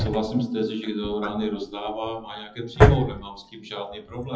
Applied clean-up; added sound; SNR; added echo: classical method WPE with log-MMSE.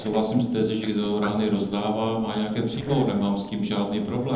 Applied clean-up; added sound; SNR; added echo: neural separator model SepFormer DNS4.